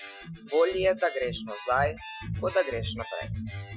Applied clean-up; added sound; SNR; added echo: classical method Wiener filter.